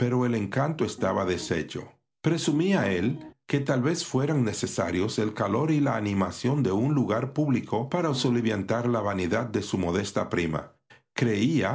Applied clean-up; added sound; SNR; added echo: none; Piano; 15 dB; none.